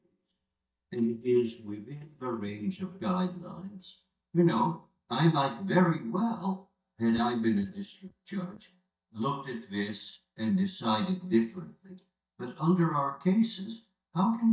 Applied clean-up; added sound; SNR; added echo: neural mask model DeepFilterNet 3.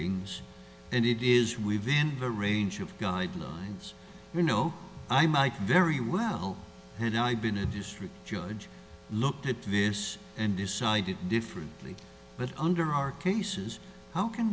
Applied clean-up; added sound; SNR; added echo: none; none; none; none.